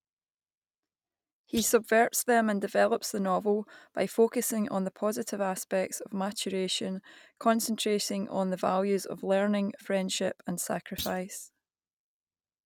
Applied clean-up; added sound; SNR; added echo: neural mask model RNNoise.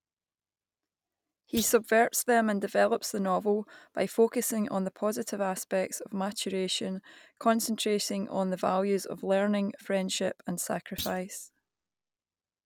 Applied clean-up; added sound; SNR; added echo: none; Thump, thud; 15 dB; none.